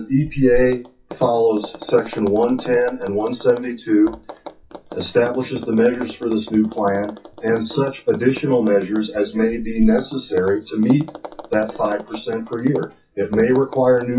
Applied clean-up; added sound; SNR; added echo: classical method WPE with log-MMSE.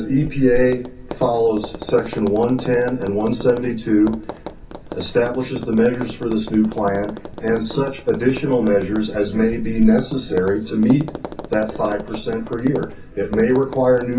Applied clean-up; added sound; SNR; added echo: none; Tap; 11 dB; reverberation time 0.3 s.